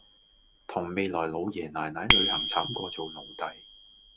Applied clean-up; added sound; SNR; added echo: none; Bicycle bell; -2 dB; none.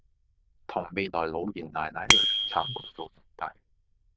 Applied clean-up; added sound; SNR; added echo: neural diffusion model UNIVERSE++.